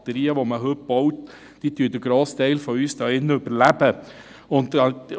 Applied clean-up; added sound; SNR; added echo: none; none; none; none.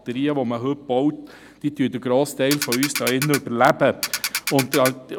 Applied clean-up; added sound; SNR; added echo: none; Ratchet, pawl; 6 dB; none.